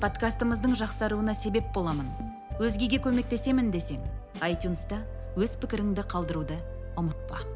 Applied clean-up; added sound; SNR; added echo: none; none; none; none.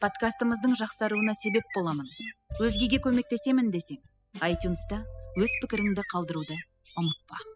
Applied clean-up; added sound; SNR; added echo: classical method spectral subtraction.